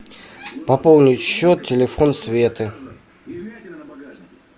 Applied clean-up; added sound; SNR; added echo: none; none; none; none.